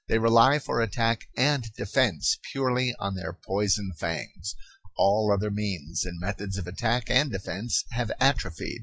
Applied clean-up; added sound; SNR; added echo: none; none; none; none.